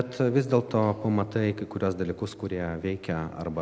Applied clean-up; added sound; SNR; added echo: none; none; none; none.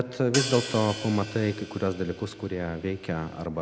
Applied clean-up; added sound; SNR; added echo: none; Hi-hat; 10 dB; none.